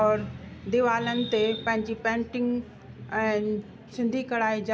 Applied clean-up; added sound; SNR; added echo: none; none; none; none.